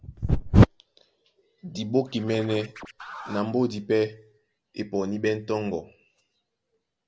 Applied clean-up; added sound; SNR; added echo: none; Scratching (performance technique); 16 dB; none.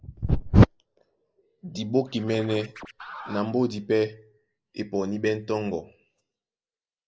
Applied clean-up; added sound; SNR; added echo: neural mask model Resemble Enhance denoiser.